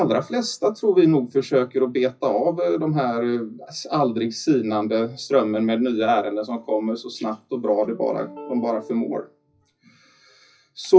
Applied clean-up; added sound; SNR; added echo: classical method WPE with log-MMSE.